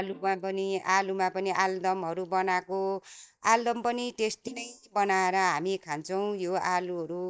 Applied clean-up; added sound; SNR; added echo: neural mask model DeepFilterNet 3.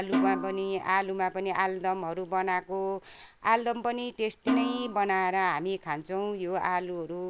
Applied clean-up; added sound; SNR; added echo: none; Snare drum; 4 dB; none.